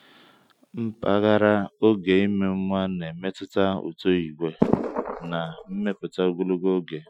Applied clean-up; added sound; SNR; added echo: classical method Wiener filter.